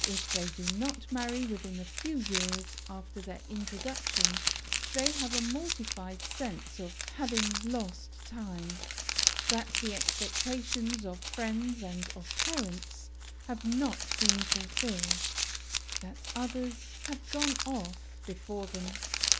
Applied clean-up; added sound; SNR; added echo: none; Crumpling, crinkling; -2 dB; none.